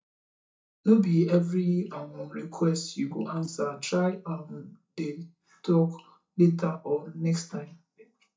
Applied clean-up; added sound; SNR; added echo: neural mask model DeepFilterNet 3.